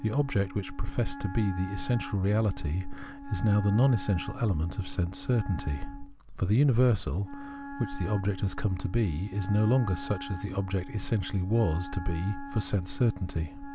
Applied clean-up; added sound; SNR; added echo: none; Wind instrument, woodwind instrument; 14 dB; none.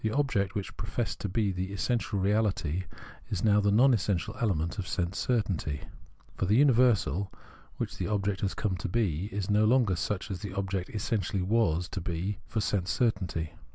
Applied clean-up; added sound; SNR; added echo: none; none; none; none.